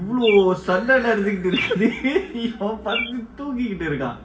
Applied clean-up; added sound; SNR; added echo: none; Bird; 12 dB; reverberation time 1.1 s.